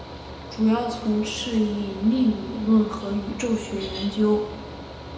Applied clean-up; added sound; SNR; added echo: none; Mechanical fan; 13 dB; reverberation time 1.2 s.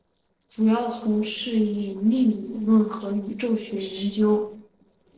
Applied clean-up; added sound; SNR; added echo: neural separator model SepFormer DNS4.